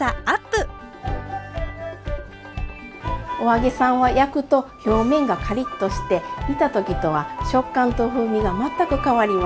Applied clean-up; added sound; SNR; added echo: none; none; none; none.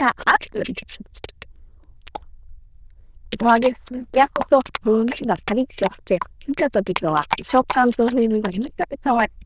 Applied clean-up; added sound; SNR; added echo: neural diffusion model UNIVERSE++.